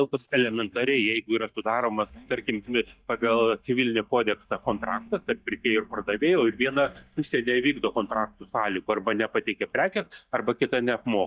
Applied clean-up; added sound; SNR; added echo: neural mask model DeepFilterNet 3.